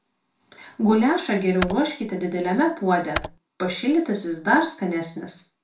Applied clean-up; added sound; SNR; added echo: none; Computer keyboard; 10 dB; reverberation time 0.3 s.